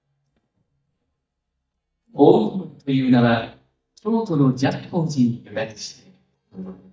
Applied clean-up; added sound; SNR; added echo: neural mask model DeepFilterNet 3.